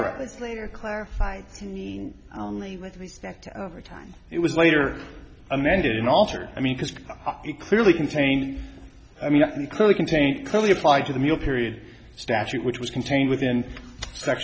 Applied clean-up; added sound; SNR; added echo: none; none; none; none.